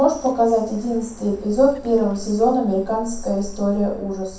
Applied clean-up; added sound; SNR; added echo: none; Bird; 16 dB; reverberation time 0.6 s.